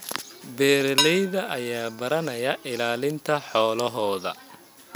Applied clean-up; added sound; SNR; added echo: none; Dishes, pots, and pans; 7 dB; none.